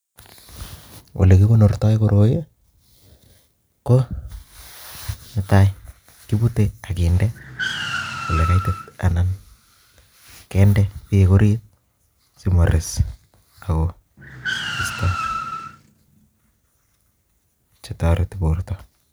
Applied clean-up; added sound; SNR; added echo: none; Car; 9 dB; none.